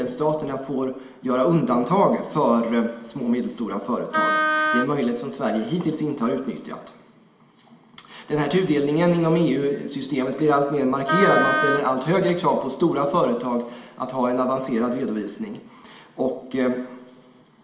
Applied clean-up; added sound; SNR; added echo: none; Wind instrument, woodwind instrument; 0 dB; reverberation time 1.5 s.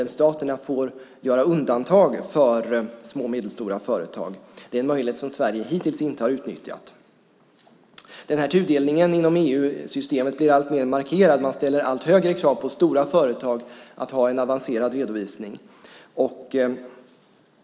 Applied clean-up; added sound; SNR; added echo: none; none; none; none.